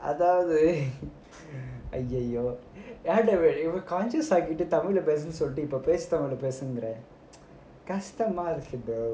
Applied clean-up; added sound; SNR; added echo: none; none; none; none.